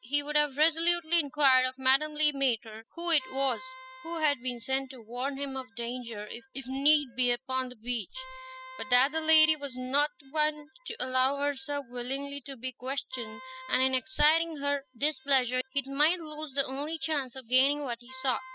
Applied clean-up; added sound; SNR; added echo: classical method spectral subtraction.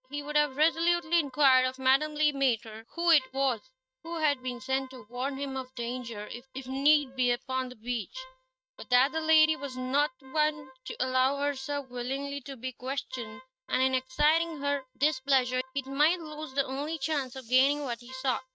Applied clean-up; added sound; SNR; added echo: neural mask model RNNoise.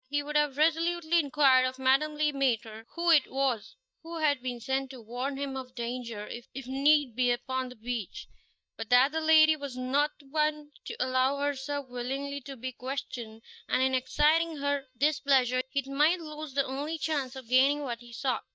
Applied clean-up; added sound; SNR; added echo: neural mask model DeepFilterNet 3.